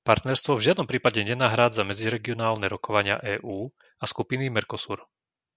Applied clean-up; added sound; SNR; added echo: none; none; none; none.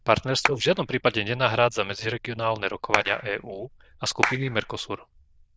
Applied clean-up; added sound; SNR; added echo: neural diffusion model UNIVERSE++.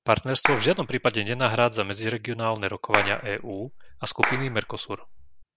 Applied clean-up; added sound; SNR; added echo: none; Clapping; 4 dB; none.